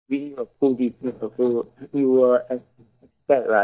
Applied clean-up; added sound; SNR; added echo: neural mask model DeepFilterNet 3.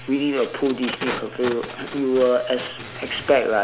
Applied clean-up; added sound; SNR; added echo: none; Packing tape, duct tape; 12 dB; none.